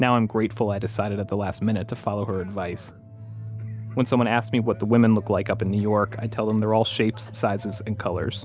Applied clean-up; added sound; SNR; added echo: none; none; none; none.